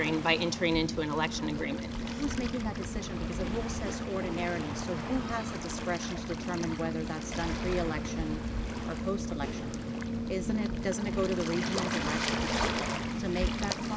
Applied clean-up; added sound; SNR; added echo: none; Waves, surf; -1 dB; none.